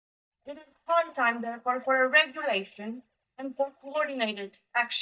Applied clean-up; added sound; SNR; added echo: neural mask model DeepFilterNet 3.